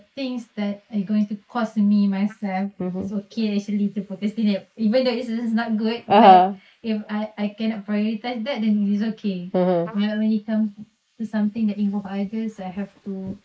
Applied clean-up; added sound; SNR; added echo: neural mask model Resemble Enhance denoiser.